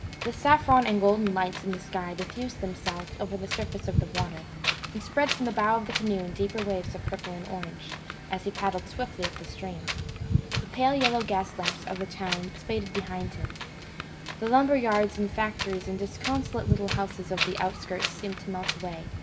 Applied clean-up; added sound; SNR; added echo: none; Wind; 5 dB; reverberation time 1.7 s.